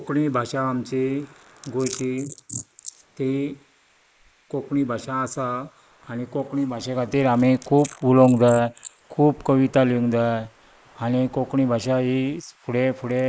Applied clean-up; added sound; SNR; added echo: neural mask model Resemble Enhance denoiser.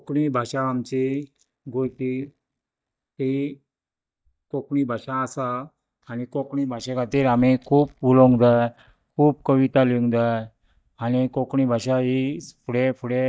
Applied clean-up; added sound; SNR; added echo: neural mask model DeepFilterNet 3.